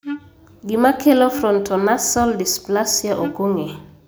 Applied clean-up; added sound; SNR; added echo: none; Wind instrument, woodwind instrument; 13 dB; none.